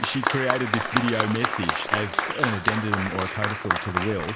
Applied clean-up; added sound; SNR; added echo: none; Applause; -1 dB; none.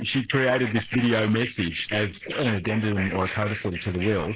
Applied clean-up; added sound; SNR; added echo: neural mask model Resemble Enhance denoiser.